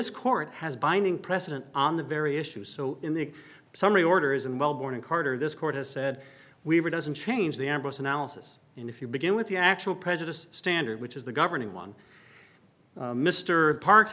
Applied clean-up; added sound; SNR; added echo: none; none; none; none.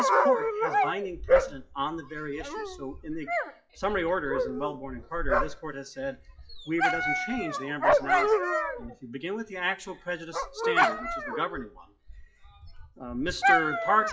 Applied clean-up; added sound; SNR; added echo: classical method WPE with log-MMSE.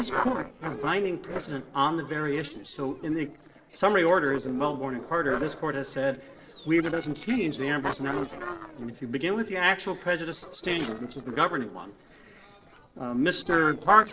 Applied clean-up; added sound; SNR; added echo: neural separator model SepFormer DNS4.